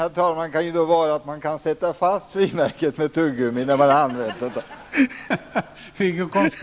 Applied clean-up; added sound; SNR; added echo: none; none; none; none.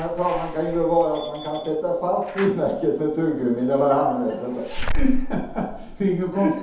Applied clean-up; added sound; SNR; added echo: none; Slam / Alarm; 5 dB; reverberation time 0.8 s.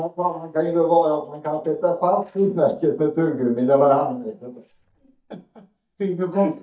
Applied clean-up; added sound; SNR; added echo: neural mask model DeepFilterNet 3.